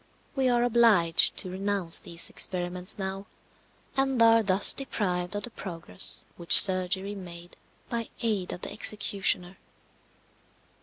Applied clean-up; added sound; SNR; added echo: none; none; none; none.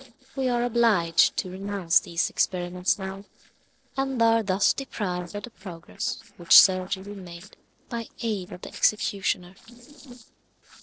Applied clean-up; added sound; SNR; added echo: neural separator model SepFormer DNS4.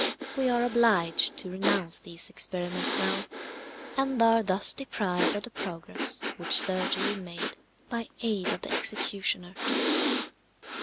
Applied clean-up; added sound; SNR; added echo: none; Breathing; 4 dB; none.